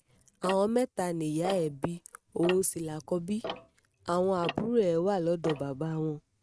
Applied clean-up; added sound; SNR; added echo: neural mask model RNNoise.